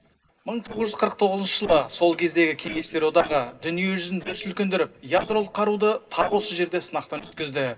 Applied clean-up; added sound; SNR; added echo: neural separator model SepFormer DNS4.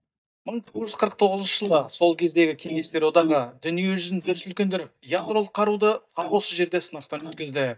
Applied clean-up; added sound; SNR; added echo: neural mask model DeepFilterNet 3.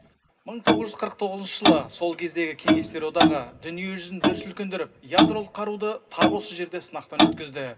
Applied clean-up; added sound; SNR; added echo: none; Clock; -5 dB; reverberation time 0.2 s.